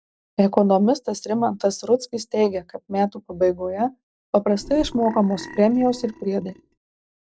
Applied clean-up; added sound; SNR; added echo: neural separator model SepFormer DNS4.